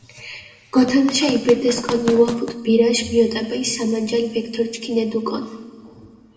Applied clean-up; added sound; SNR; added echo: none; Run; 11 dB; reverberation time 1.9 s.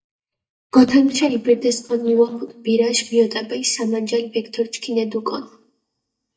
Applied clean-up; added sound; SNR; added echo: neural mask model DeepFilterNet 3.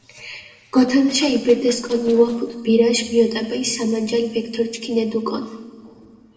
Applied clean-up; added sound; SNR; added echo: neural separator model SepFormer DNS4.